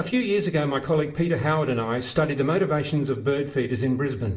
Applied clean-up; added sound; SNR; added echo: none; none; none; reverberation time 0.6 s.